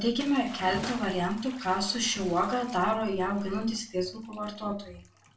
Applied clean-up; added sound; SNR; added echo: none; Bathtub (filling or washing) / Splash, splatter; 16 dB; reverberation time 0.2 s.